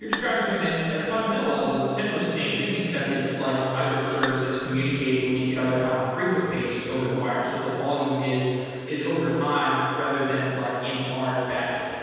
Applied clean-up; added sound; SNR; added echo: none; Bowed string instrument; 13 dB; reverberation time 2.1 s.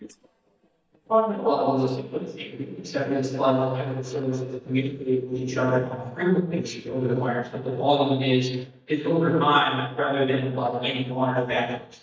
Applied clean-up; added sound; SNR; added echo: neural mask model DeepFilterNet 3.